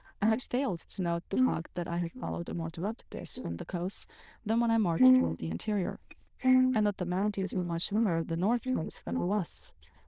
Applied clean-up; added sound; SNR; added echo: neural diffusion model UNIVERSE++.